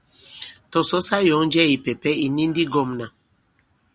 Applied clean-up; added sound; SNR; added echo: none; none; none; none.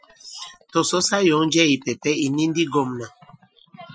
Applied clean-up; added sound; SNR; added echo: classical method Wiener filter.